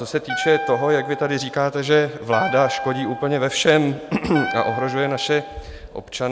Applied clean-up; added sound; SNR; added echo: none; Wind instrument, woodwind instrument; 9 dB; none.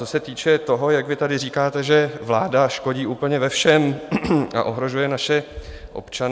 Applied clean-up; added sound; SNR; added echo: none; none; none; none.